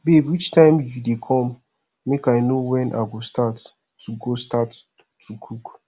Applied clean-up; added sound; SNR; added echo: none; none; none; none.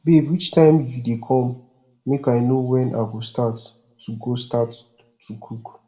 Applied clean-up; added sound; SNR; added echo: none; none; none; reverberation time 0.4 s.